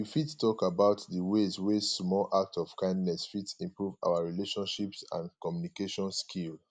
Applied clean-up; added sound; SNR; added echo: none; none; none; none.